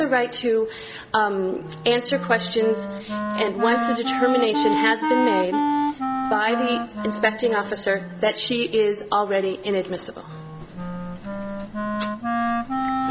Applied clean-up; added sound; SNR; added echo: none; Wind instrument, woodwind instrument; 3 dB; none.